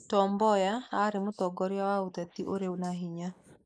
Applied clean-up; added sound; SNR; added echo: neural mask model Resemble Enhance denoiser.